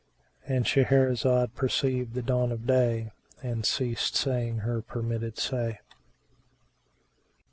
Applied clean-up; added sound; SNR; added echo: none; none; none; none.